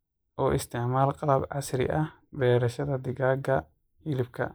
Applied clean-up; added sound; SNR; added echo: neural mask model Resemble Enhance denoiser.